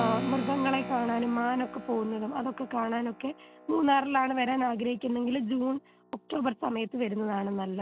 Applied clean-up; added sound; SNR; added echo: none; Keyboard (musical); 12 dB; none.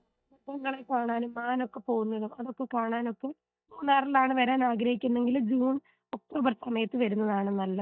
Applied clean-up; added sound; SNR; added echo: neural mask model DeepFilterNet 3.